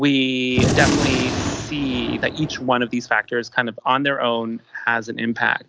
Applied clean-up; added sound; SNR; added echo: none; Gunshot, gunfire; 2 dB; none.